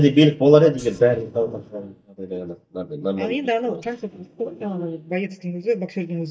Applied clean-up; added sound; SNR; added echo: neural mask model DeepFilterNet 3.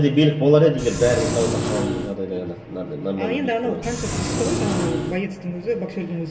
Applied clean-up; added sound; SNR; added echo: none; Engine; 3 dB; reverberation time 2.8 s.